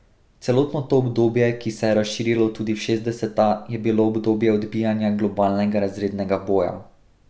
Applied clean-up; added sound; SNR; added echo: none; none; none; none.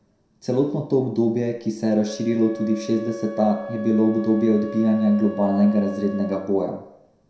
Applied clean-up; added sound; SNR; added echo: none; Wind instrument, woodwind instrument; 15 dB; reverberation time 0.6 s.